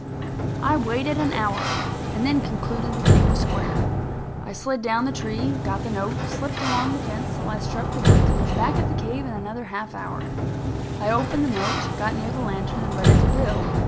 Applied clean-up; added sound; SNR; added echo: none; Sliding door; -5 dB; none.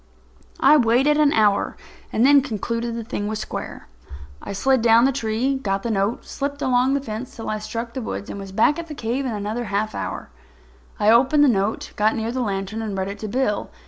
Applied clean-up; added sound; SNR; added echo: none; none; none; none.